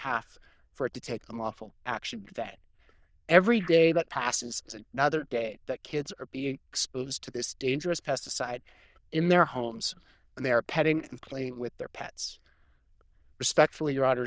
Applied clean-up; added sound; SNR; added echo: neural diffusion model UNIVERSE++.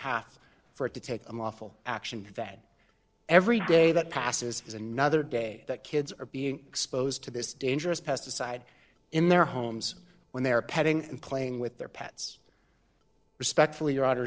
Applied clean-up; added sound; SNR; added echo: neural separator model SepFormer DNS4.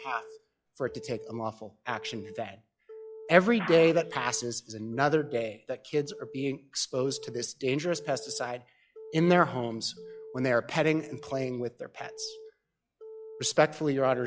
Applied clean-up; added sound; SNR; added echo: classical method log-MMSE.